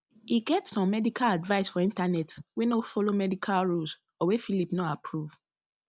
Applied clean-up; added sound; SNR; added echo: none; none; none; none.